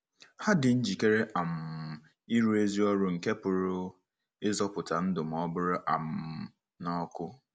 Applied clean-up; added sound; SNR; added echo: none; none; none; none.